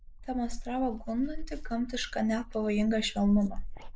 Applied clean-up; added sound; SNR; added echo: neural mask model Resemble Enhance denoiser.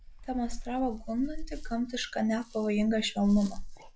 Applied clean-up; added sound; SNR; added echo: classical method log-MMSE.